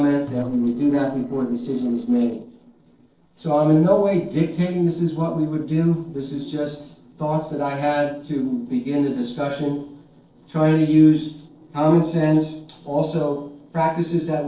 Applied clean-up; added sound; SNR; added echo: neural separator model SepFormer DNS4.